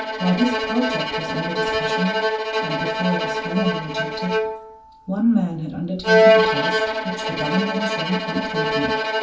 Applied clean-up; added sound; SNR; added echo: none; Bowed string instrument; -3 dB; reverberation time 0.3 s.